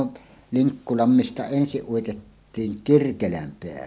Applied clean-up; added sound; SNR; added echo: none; none; none; none.